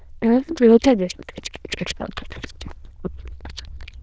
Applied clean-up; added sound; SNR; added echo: neural diffusion model UNIVERSE++.